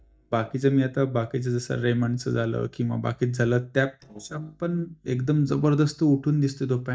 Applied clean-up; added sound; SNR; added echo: neural mask model DeepFilterNet 3.